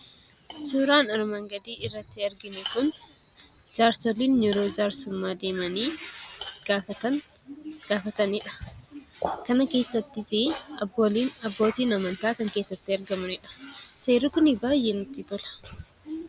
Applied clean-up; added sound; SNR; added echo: none; none; none; none.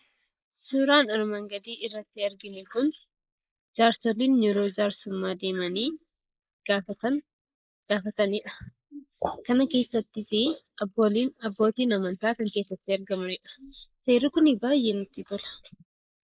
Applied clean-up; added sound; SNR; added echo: neural mask model Resemble Enhance denoiser.